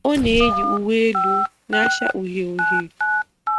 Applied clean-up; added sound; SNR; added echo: neural mask model RNNoise.